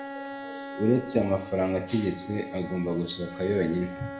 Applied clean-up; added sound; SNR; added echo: none; Bowed string instrument; 11 dB; reverberation time 0.6 s.